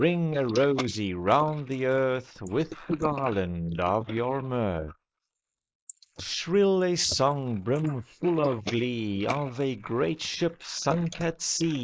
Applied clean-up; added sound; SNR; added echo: neural mask model Resemble Enhance denoiser.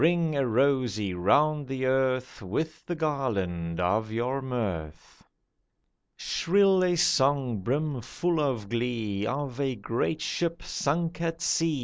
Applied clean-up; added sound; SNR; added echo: none; none; none; none.